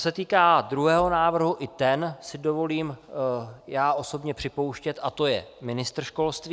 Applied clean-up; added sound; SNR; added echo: none; none; none; none.